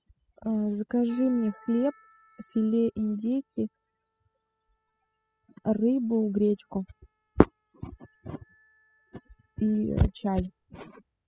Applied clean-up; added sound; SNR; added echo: classical method spectral subtraction.